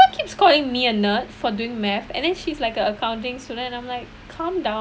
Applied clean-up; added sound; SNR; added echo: none; none; none; none.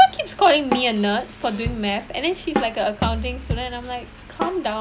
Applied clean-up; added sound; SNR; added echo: none; Drum kit; 8 dB; none.